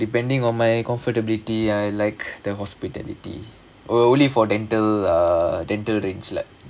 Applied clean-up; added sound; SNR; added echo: none; none; none; none.